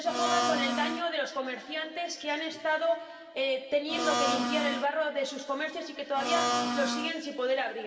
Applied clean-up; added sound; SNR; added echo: none; Domestic sounds, home sounds; -1 dB; reverberation time 2.3 s.